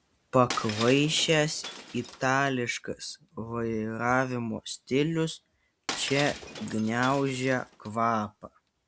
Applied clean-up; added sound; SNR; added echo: none; Shatter; 12 dB; none.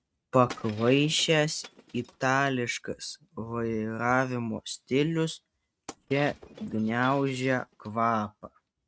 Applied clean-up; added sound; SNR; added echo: neural mask model RNNoise.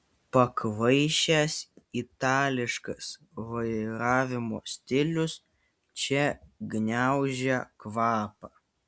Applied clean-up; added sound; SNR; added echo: none; none; none; none.